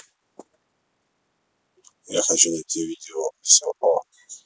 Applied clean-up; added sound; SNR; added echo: none; none; none; none.